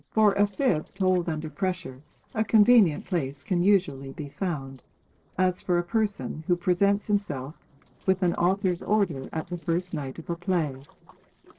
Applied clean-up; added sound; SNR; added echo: neural separator model SepFormer DNS4.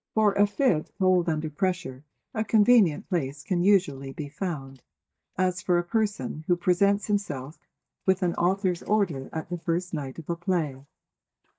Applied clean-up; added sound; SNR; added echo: neural mask model DeepFilterNet 3.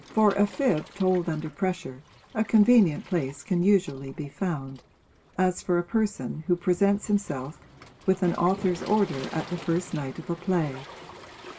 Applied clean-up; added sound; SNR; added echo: none; Waves, surf; 20 dB; reverberation time 0.2 s.